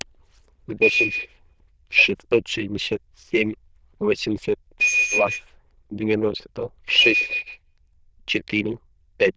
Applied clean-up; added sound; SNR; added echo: neural diffusion model UNIVERSE++.